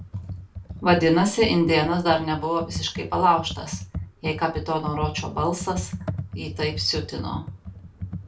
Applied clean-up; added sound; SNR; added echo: none; Computer keyboard; 9 dB; reverberation time 0.2 s.